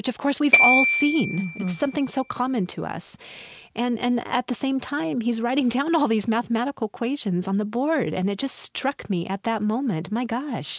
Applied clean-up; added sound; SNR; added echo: none; Glockenspiel; 1 dB; none.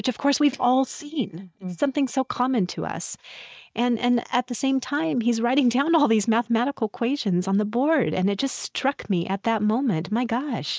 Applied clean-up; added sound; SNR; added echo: neural mask model DeepFilterNet 3.